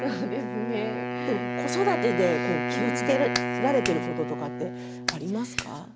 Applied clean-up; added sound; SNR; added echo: none; Wind instrument, woodwind instrument + Clapping; 1 dB; none.